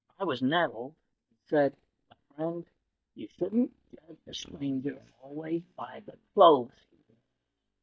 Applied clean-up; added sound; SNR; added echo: neural mask model DeepFilterNet 3.